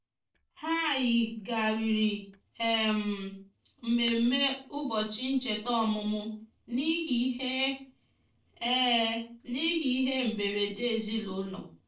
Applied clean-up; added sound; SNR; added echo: neural separator model SepFormer DNS4.